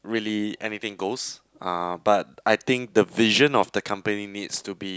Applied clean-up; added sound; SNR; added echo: none; none; none; none.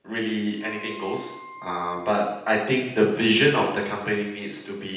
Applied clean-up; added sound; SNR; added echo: none; Wind instrument, woodwind instrument; 19 dB; reverberation time 0.9 s.